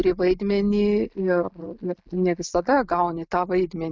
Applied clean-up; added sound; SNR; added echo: neural mask model DeepFilterNet 3.